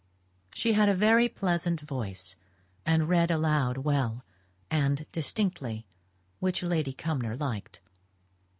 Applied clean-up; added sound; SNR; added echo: none; none; none; none.